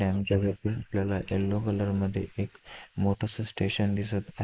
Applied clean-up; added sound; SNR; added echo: neural mask model Resemble Enhance denoiser.